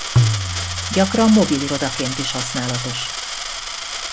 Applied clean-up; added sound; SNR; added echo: none; Tabla + Coin (dropping); 2 dB; none.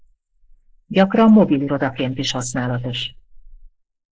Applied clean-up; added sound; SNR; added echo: neural mask model Resemble Enhance denoiser.